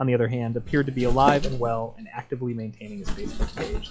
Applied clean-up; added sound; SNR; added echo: classical method log-MMSE.